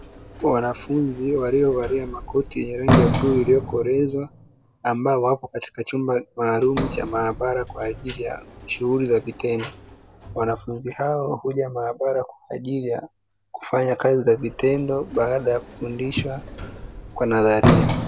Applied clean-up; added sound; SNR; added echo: none; Sliding door; 5 dB; none.